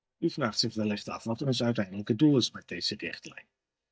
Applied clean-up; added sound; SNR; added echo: neural mask model DeepFilterNet 3.